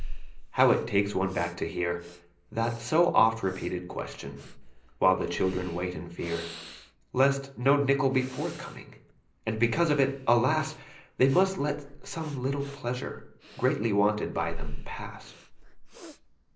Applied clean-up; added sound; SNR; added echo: none; Breathing; 11 dB; reverberation time 0.5 s.